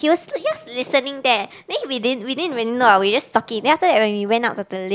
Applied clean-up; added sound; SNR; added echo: none; none; none; none.